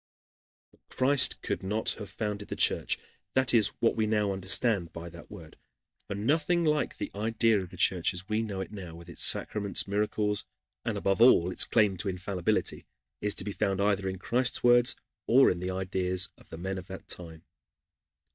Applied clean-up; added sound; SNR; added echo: neural mask model DeepFilterNet 3.